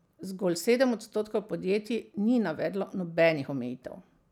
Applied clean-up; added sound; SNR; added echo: none; none; none; none.